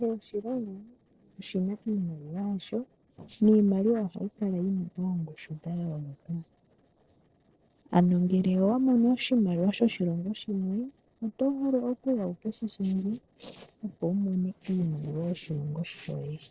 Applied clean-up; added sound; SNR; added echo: neural separator model SepFormer DNS4.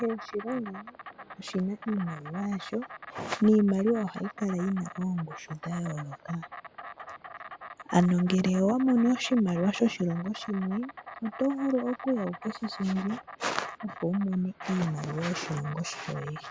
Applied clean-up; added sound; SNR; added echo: none; Insect; 15 dB; none.